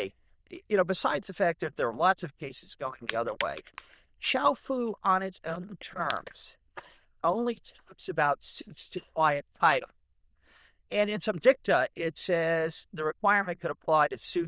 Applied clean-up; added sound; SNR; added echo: neural diffusion model UNIVERSE++.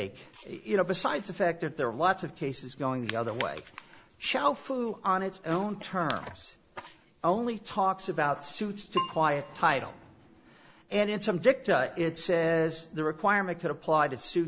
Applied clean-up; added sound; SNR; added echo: none; Keyboard (musical); 7 dB; none.